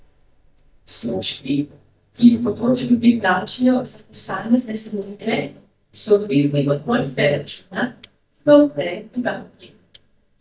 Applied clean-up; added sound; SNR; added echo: neural mask model DeepFilterNet 3.